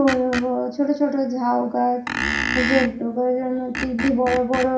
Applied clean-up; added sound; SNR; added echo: none; Screech; 7 dB; reverberation time 0.5 s.